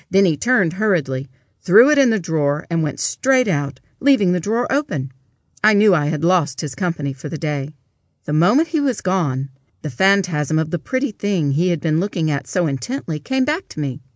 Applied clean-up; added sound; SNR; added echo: none; none; none; none.